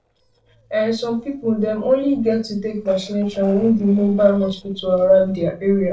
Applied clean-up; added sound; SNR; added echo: neural separator model SepFormer DNS4.